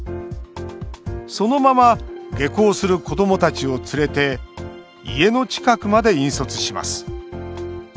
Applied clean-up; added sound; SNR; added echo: none; none; none; none.